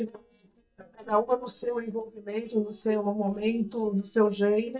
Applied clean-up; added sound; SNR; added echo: neural mask model DeepFilterNet 3.